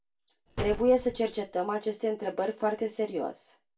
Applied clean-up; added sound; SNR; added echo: none; Slam; 10 dB; reverberation time 0.2 s.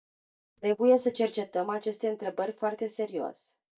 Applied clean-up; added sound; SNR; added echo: neural mask model DeepFilterNet 3.